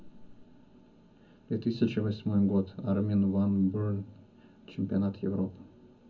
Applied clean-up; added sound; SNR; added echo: none; none; none; reverberation time 0.4 s.